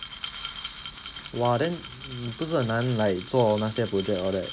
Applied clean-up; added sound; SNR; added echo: none; Glass; 13 dB; none.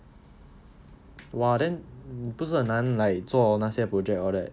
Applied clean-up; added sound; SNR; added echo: none; none; none; none.